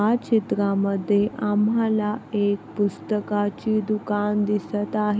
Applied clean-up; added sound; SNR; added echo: none; none; none; none.